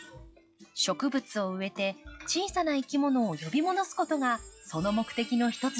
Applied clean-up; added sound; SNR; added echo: classical method log-MMSE.